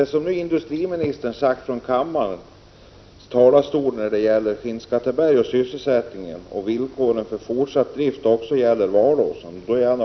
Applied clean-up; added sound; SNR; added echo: none; none; none; none.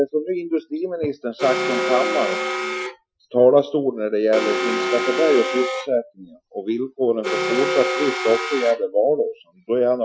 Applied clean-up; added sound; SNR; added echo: classical method Wiener filter.